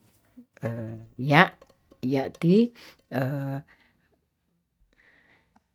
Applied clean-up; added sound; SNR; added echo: neural mask model DeepFilterNet 3.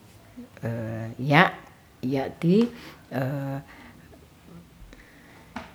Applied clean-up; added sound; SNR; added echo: none; none; none; none.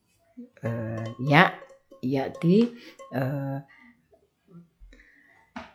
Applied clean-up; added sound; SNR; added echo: classical method log-MMSE.